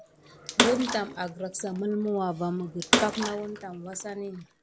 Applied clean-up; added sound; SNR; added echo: none; Bathtub (filling or washing) / Water / Splash, splatter; 1 dB; none.